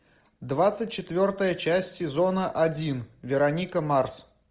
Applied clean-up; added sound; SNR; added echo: none; none; none; none.